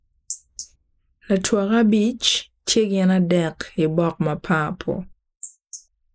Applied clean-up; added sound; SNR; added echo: neural mask model Resemble Enhance denoiser.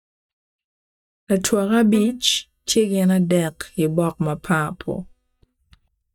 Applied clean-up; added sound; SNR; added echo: neural mask model DeepFilterNet 3.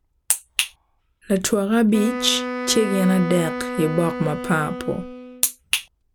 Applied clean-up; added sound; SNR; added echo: none; Wind instrument, woodwind instrument; 8 dB; none.